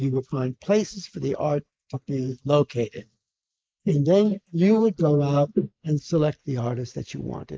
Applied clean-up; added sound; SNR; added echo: neural mask model Resemble Enhance denoiser.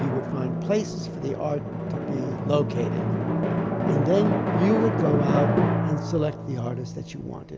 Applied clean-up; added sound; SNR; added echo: none; Drum; -1 dB; none.